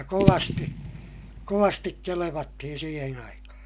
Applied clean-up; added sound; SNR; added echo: none; Fireworks / Boom; 2 dB; none.